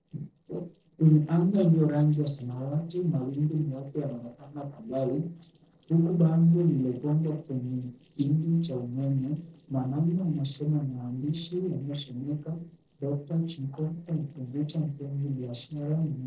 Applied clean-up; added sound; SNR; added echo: neural separator model SepFormer DNS4.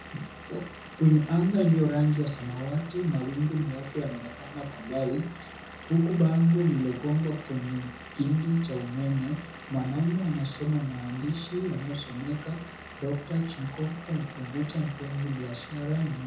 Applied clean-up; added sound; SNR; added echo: none; Engine / Vehicle; 16 dB; reverberation time 0.6 s.